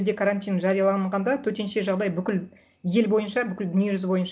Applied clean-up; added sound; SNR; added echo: none; none; none; none.